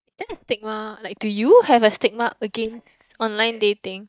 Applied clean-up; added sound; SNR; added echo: neural mask model DeepFilterNet 3.